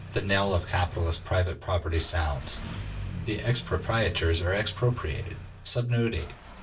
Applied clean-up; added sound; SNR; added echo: none; Engine starting; 12 dB; reverberation time 0.2 s.